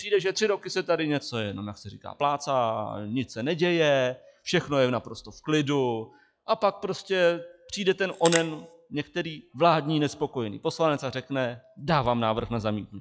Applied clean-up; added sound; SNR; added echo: classical method log-MMSE.